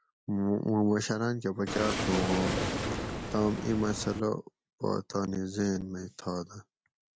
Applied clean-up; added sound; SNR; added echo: none; Waves, surf; 2 dB; none.